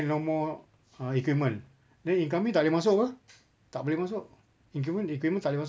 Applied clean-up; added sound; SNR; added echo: none; none; none; none.